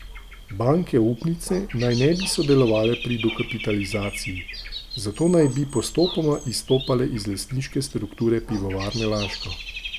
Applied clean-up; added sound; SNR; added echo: none; Bird / Dog; 12 dB; none.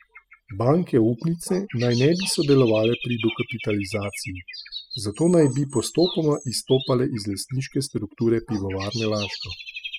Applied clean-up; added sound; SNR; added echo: classical method spectral subtraction.